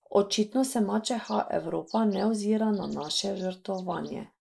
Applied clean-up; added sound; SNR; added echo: neural mask model Resemble Enhance denoiser.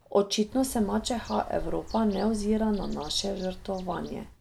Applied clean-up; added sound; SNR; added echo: none; Bird; 12 dB; none.